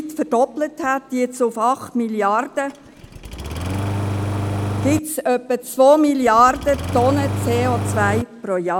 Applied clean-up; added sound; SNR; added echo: none; Engine starting; 5 dB; none.